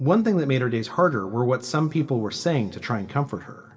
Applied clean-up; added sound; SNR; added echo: none; none; none; reverberation time 1.5 s.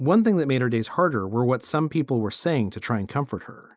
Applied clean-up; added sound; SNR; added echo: none; none; none; none.